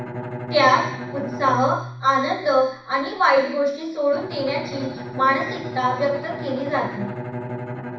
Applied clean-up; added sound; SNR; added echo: none; Bowed string instrument; 10 dB; reverberation time 0.7 s.